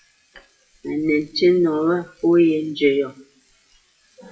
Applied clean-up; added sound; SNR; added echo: classical method WPE with log-MMSE.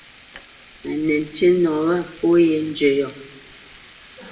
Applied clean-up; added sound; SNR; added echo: none; Frying (food); 20 dB; reverberation time 0.7 s.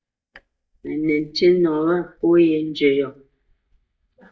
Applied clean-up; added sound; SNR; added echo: neural mask model DeepFilterNet 3.